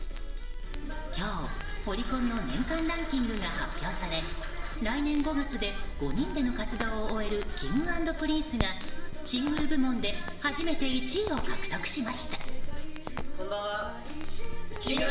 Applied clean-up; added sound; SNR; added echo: none; Crackle; -1 dB; reverberation time 1.1 s.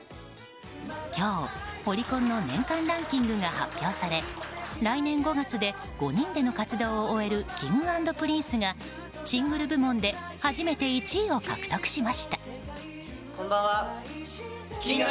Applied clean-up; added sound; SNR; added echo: none; none; none; none.